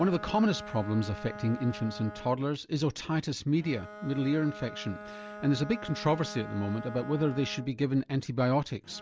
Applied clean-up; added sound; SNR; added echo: none; Bowed string instrument; 14 dB; none.